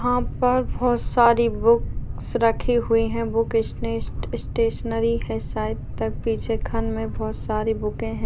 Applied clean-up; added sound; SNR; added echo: none; Boat, Water vehicle; 5 dB; none.